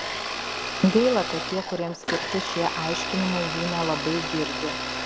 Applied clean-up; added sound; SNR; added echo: none; Domestic sounds, home sounds; 3 dB; none.